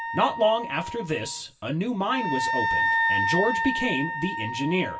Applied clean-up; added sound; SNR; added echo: none; Wind instrument, woodwind instrument; 1 dB; reverberation time 0.2 s.